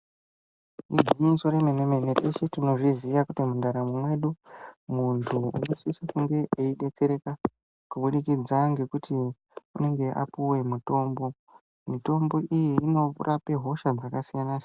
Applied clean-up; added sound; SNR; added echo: none; none; none; none.